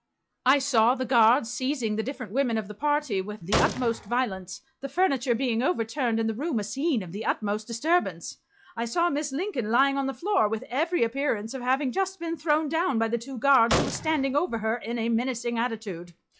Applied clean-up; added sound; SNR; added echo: classical method log-MMSE.